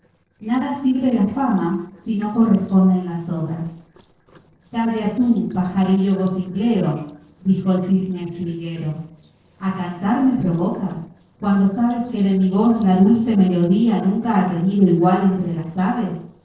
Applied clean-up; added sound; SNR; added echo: neural separator model SepFormer DNS4.